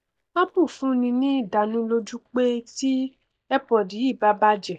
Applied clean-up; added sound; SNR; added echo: neural mask model DeepFilterNet 3.